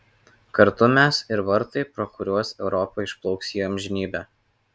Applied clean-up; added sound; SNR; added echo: none; none; none; none.